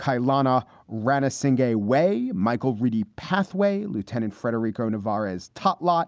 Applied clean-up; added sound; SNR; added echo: none; none; none; none.